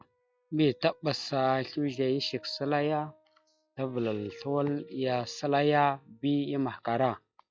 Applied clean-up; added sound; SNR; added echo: classical method log-MMSE.